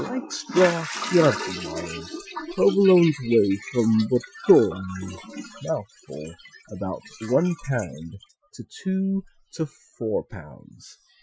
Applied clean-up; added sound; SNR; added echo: classical method Wiener filter.